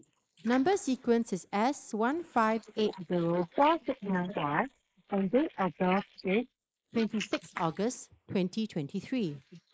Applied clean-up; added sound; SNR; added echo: neural mask model Resemble Enhance denoiser.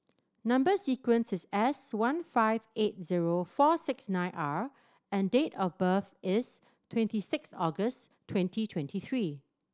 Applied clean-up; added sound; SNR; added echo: none; none; none; none.